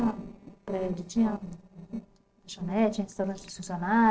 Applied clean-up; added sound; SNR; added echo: neural separator model SepFormer DNS4.